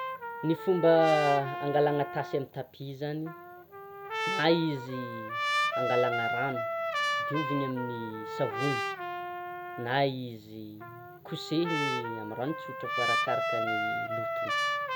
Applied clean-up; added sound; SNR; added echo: none; Trumpet; 2 dB; none.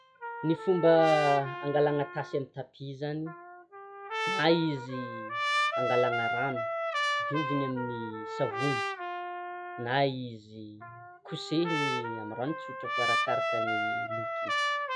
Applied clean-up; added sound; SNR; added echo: classical method log-MMSE.